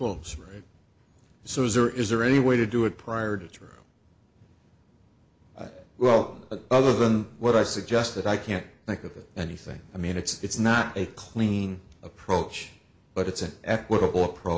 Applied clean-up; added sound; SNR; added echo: none; none; none; none.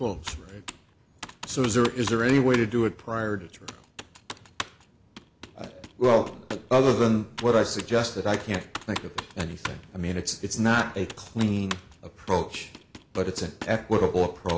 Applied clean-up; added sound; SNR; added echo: none; Computer keyboard; 15 dB; none.